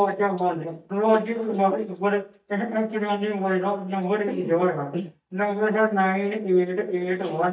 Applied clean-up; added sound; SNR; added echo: neural mask model DeepFilterNet 3.